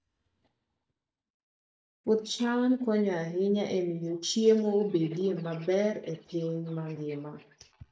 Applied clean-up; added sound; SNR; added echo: neural mask model DeepFilterNet 3.